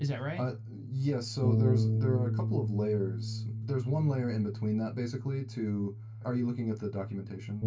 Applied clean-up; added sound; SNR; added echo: none; Bass guitar; 1 dB; reverberation time 0.2 s.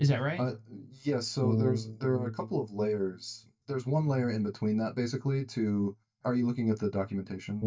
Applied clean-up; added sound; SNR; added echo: neural mask model DeepFilterNet 3.